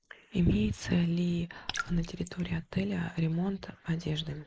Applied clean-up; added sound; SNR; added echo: neural mask model Resemble Enhance denoiser.